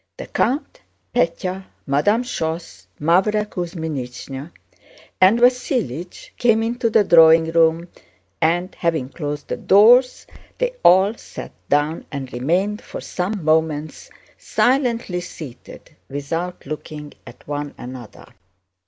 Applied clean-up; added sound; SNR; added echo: none; none; none; none.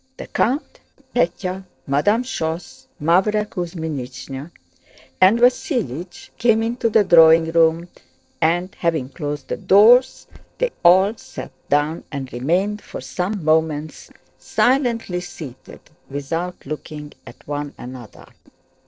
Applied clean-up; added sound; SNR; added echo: neural separator model SepFormer DNS4.